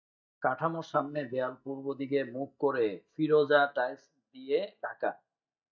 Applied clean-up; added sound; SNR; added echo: neural mask model DeepFilterNet 3.